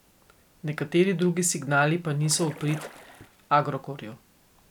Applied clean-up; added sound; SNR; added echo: none; Splash, splatter; 18 dB; none.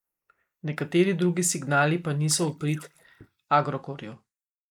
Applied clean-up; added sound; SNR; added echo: neural mask model Resemble Enhance denoiser.